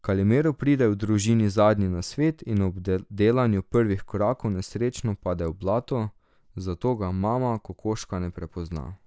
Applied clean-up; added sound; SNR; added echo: none; none; none; none.